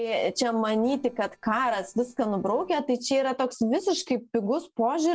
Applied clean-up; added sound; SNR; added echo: neural separator model SepFormer DNS4.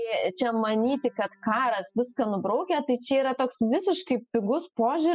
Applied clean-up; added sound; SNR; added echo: classical method spectral subtraction.